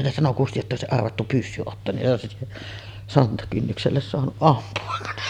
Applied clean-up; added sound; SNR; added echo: none; none; none; none.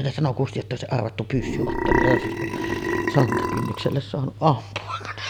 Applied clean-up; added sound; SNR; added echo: none; Burping, eructation; -1 dB; none.